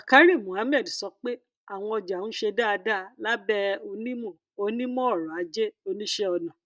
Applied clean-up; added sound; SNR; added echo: none; none; none; none.